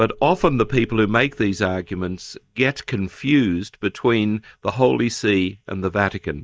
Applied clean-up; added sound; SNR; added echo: neural mask model DeepFilterNet 3.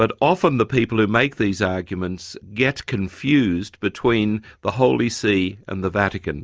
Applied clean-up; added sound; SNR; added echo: none; none; none; none.